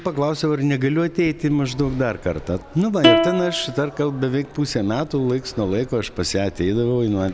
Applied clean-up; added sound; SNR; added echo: none; Plucked string instrument; 2 dB; none.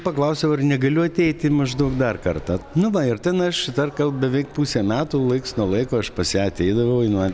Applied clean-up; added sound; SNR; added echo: none; none; none; none.